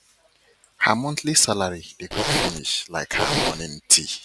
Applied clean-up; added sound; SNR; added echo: none; Zipper (clothing); -1 dB; none.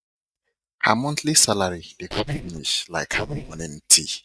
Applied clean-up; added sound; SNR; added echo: neural mask model DeepFilterNet 3.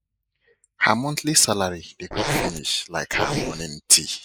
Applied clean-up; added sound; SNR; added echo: neural mask model Resemble Enhance denoiser.